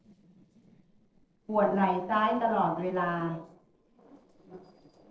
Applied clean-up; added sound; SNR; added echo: neural separator model SepFormer DNS4.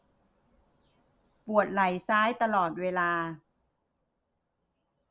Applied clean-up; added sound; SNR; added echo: none; none; none; none.